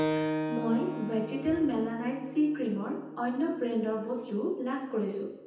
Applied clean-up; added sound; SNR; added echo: none; Keyboard (musical); 6 dB; reverberation time 0.9 s.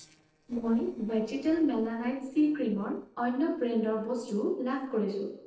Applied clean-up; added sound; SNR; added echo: neural separator model SepFormer DNS4.